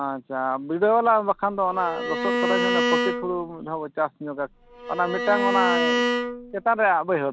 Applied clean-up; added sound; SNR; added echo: none; Bowed string instrument; 1 dB; none.